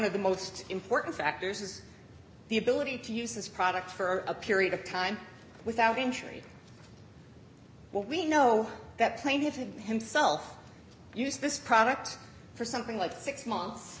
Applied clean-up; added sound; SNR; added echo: none; none; none; none.